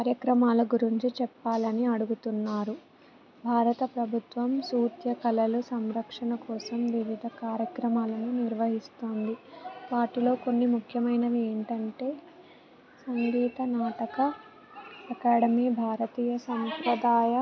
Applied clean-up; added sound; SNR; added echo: none; none; none; none.